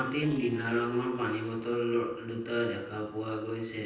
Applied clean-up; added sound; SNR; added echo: neural separator model SepFormer DNS4.